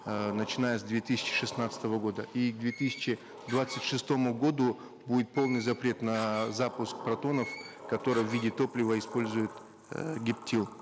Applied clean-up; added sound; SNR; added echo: none; Sliding door + Door; 14 dB; none.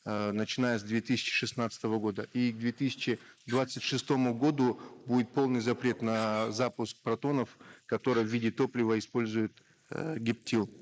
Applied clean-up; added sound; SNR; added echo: neural mask model Resemble Enhance denoiser.